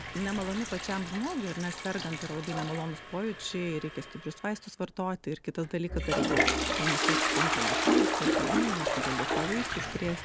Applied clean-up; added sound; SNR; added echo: none; Toilet flush; -3 dB; none.